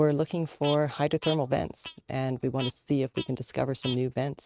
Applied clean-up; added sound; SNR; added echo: neural mask model RNNoise.